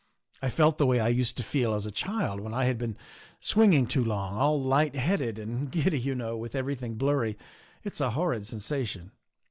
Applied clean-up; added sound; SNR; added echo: none; none; none; none.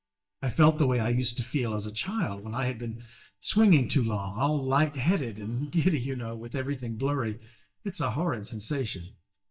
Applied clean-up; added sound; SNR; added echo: neural mask model DeepFilterNet 3.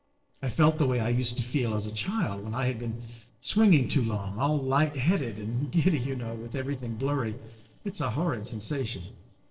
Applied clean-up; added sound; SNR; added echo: neural separator model SepFormer DNS4.